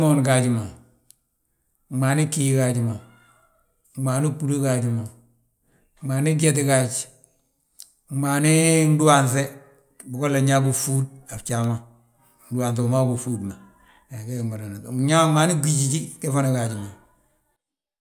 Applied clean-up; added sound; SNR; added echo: none; none; none; none.